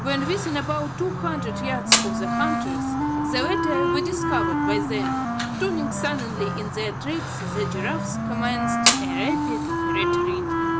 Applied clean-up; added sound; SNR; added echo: none; Fire + Wind instrument, woodwind instrument; -5 dB; none.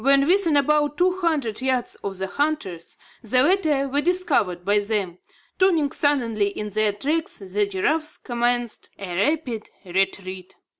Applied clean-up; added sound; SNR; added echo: none; none; none; none.